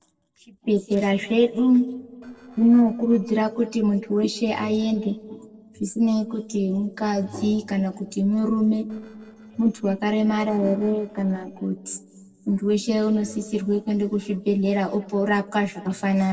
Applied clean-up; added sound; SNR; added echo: neural separator model SepFormer DNS4.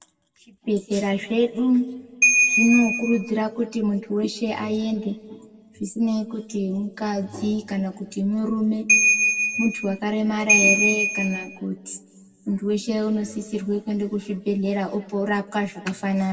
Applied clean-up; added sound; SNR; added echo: none; Ringtone / Bell; -4 dB; reverberation time 1.6 s.